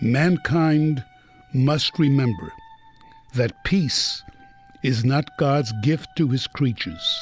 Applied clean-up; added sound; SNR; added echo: none; none; none; none.